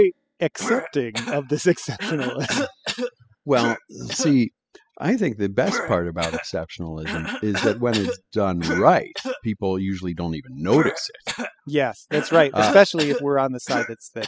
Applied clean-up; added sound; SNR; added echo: classical method spectral subtraction.